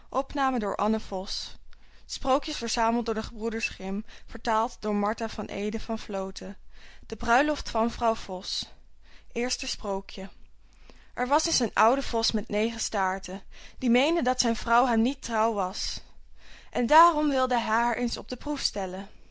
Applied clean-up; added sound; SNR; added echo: none; none; none; none.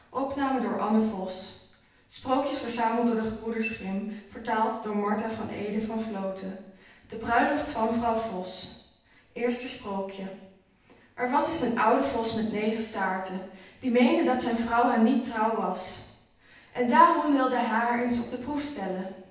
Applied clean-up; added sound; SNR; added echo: none; none; none; reverberation time 0.9 s.